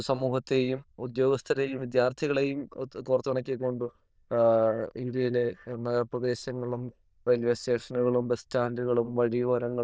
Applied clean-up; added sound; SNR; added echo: neural diffusion model UNIVERSE++.